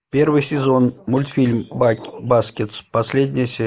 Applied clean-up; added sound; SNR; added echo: neural mask model Resemble Enhance denoiser.